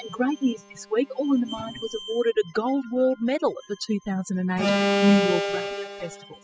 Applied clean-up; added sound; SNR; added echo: classical method spectral subtraction.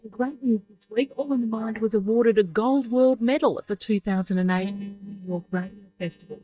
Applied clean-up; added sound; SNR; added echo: neural mask model DeepFilterNet 3.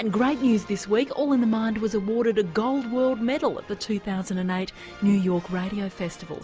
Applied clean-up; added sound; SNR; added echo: none; none; none; none.